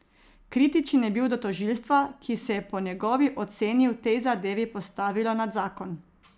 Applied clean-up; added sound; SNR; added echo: none; none; none; none.